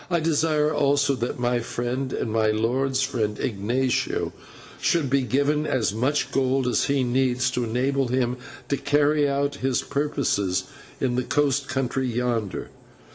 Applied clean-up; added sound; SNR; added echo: none; none; none; reverberation time 1.9 s.